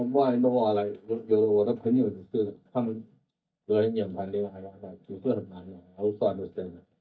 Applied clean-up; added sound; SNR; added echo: neural mask model DeepFilterNet 3.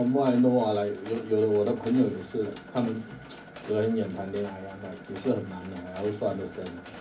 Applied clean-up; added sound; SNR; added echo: none; Mechanisms; 18 dB; reverberation time 0.4 s.